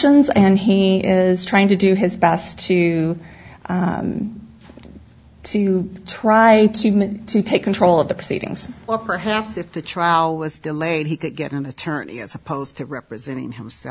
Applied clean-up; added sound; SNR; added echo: none; none; none; none.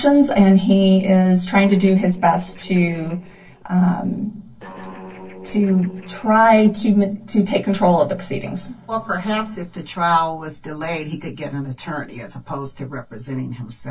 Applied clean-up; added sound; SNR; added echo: neural separator model SepFormer DNS4.